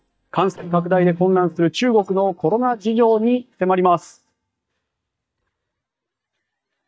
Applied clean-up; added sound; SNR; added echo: neural mask model DeepFilterNet 3.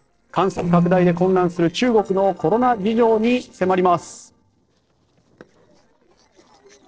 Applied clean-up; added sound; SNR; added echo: neural separator model SepFormer DNS4.